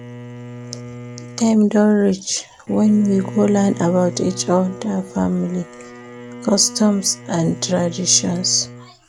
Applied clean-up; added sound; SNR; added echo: none; Bowed string instrument; 15 dB; none.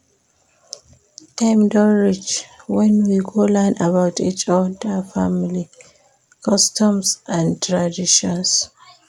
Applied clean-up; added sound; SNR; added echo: none; none; none; none.